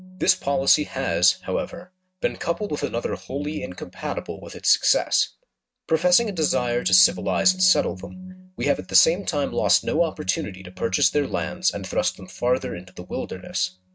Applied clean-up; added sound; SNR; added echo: neural mask model RNNoise.